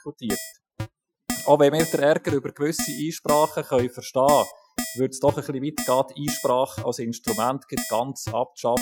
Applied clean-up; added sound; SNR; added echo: classical method Wiener filter.